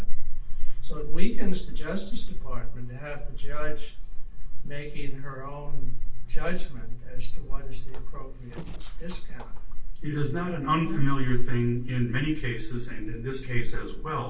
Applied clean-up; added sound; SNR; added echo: neural separator model SepFormer DNS4.